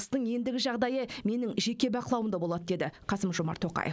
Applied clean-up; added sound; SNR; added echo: none; none; none; none.